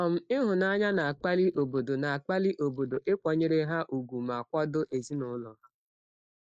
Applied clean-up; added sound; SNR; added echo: neural mask model Resemble Enhance denoiser.